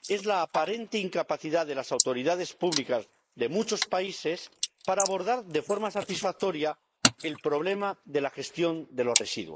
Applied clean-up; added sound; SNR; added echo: neural mask model Resemble Enhance denoiser.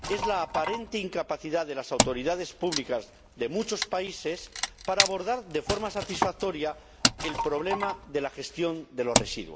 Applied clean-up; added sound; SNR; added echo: none; Wood; 1 dB; none.